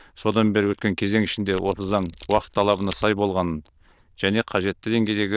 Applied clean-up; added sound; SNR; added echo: neural diffusion model UNIVERSE++.